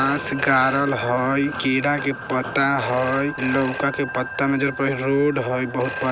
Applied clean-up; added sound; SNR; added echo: none; Telephone; 11 dB; none.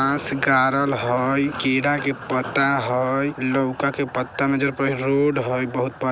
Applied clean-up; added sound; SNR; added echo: none; none; none; none.